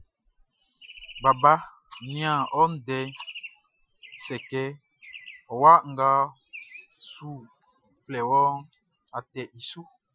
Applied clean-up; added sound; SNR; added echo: classical method Wiener filter.